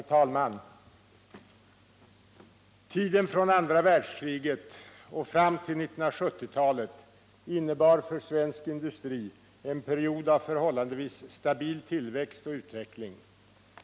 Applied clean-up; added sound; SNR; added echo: none; none; none; none.